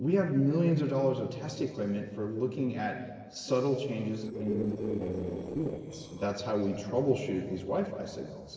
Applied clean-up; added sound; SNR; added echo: neural separator model SepFormer DNS4.